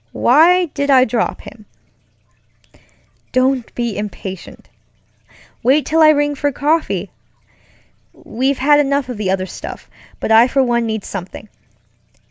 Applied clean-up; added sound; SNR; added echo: none; none; none; none.